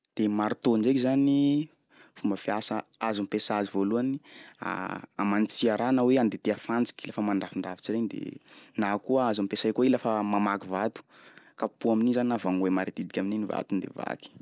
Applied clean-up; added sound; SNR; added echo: none; none; none; none.